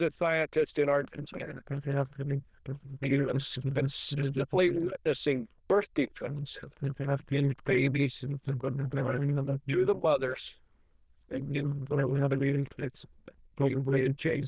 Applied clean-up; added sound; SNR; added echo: neural diffusion model UNIVERSE++.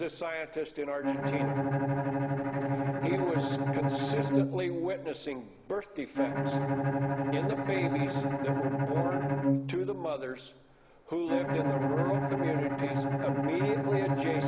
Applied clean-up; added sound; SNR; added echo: none; Bowed string instrument; -4 dB; none.